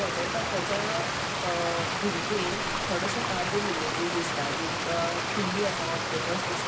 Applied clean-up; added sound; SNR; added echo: none; Stream; -3 dB; reverberation time 0.4 s.